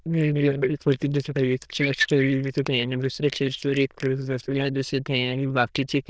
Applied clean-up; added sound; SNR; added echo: neural diffusion model UNIVERSE++.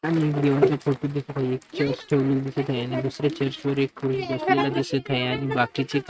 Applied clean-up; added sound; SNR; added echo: neural mask model RNNoise.